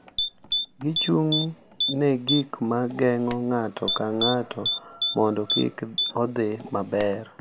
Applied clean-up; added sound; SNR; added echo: none; Typing; 4 dB; none.